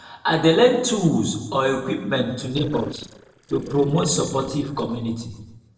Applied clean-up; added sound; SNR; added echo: neural separator model SepFormer DNS4.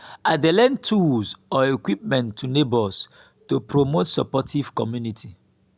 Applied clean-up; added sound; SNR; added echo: none; none; none; none.